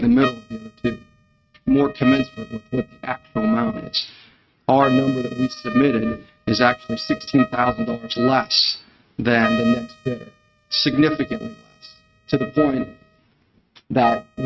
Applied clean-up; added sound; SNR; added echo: neural mask model RNNoise.